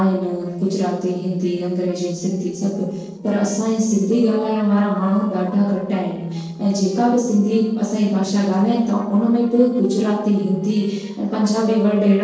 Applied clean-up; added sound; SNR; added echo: neural separator model SepFormer DNS4.